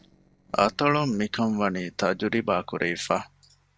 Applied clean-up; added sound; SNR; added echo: neural separator model SepFormer DNS4.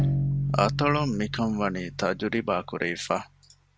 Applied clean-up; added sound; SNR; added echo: none; Bowed string instrument; 3 dB; none.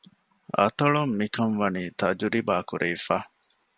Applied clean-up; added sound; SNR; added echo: none; none; none; none.